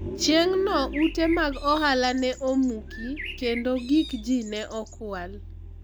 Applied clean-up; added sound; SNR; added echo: none; Bird + Vehicle; 11 dB; none.